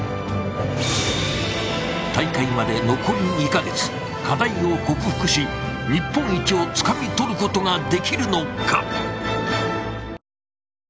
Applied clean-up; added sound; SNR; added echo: none; none; none; none.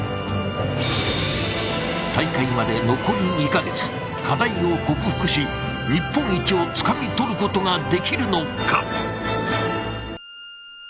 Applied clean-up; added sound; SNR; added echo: none; Bowed string instrument; 17 dB; none.